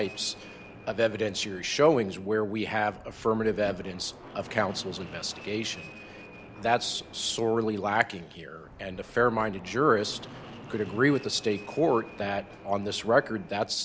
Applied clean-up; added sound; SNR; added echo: none; Fixed-wing aircraft, airplane; 18 dB; none.